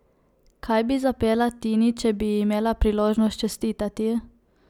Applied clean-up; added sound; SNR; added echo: none; none; none; none.